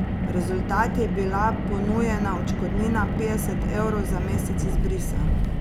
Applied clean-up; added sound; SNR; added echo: none; Car; -4 dB; none.